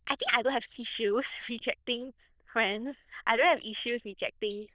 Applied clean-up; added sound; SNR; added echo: neural diffusion model UNIVERSE++.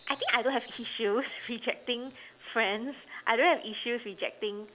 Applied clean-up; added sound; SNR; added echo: none; none; none; none.